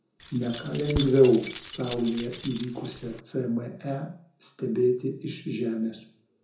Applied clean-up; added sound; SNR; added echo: none; Keys jangling; 11 dB; reverberation time 0.5 s.